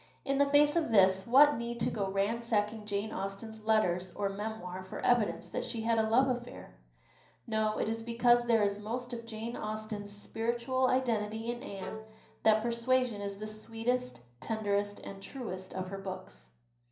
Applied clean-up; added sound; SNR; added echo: none; Bowed string instrument; 17 dB; reverberation time 0.6 s.